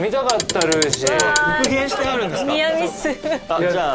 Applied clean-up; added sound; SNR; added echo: none; Clock; 8 dB; none.